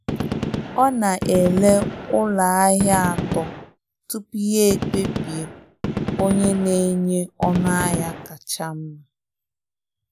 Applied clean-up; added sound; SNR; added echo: none; Gunshot, gunfire; 5 dB; none.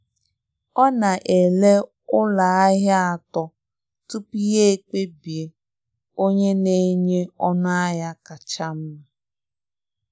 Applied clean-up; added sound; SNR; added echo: none; none; none; none.